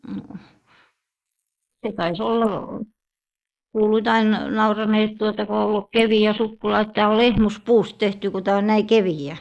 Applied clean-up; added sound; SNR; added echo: neural mask model Resemble Enhance denoiser.